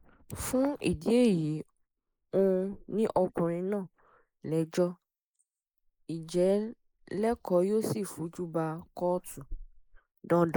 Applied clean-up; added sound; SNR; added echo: neural mask model Resemble Enhance denoiser.